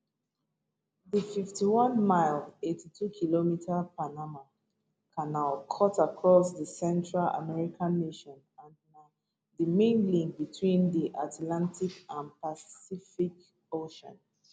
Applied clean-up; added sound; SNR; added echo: none; none; none; none.